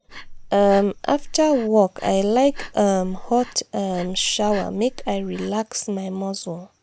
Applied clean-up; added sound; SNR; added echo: none; Breathing; 14 dB; none.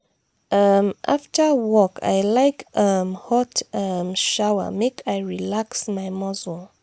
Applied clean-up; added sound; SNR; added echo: none; none; none; none.